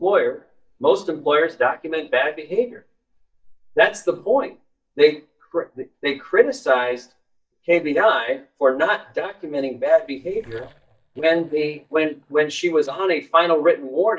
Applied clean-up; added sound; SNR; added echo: neural mask model DeepFilterNet 3.